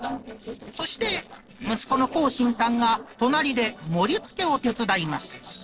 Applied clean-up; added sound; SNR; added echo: neural separator model SepFormer DNS4.